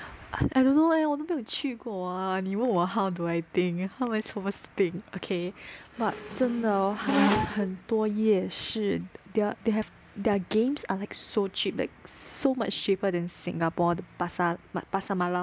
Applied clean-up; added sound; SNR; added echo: none; Squeak; 3 dB; none.